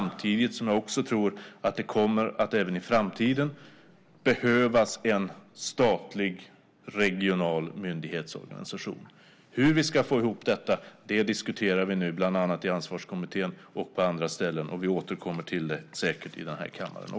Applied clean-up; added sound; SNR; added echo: none; none; none; none.